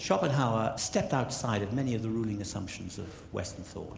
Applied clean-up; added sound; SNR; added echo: none; none; none; none.